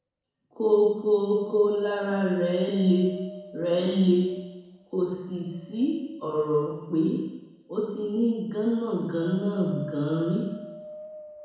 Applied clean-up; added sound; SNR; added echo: none; Wind; 18 dB; reverberation time 1.1 s.